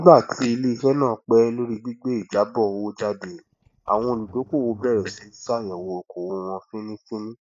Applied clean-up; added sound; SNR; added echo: neural mask model DeepFilterNet 3.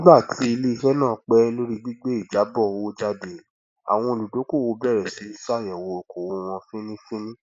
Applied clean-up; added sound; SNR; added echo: none; none; none; none.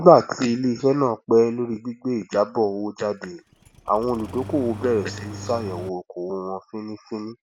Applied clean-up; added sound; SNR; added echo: none; Engine starting; 14 dB; none.